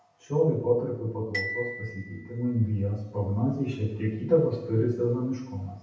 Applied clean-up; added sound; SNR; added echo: none; Glockenspiel; 13 dB; reverberation time 0.8 s.